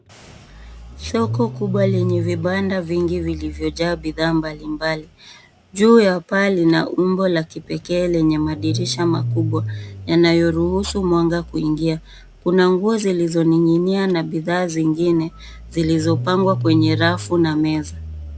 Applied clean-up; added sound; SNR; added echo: none; Engine starting / Car; 10 dB; none.